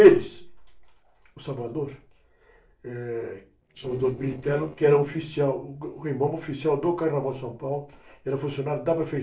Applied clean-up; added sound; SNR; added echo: neural separator model SepFormer DNS4.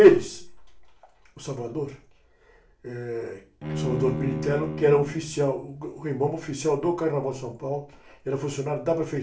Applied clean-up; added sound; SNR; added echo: none; Bowed string instrument; 7 dB; reverberation time 0.3 s.